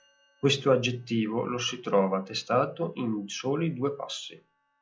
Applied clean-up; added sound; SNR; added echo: classical method log-MMSE.